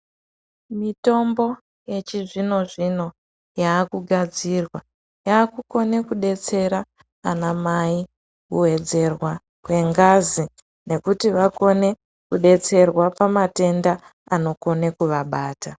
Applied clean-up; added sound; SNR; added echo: none; none; none; none.